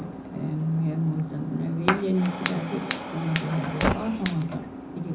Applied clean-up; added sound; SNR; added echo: none; Fire; 4 dB; reverberation time 0.4 s.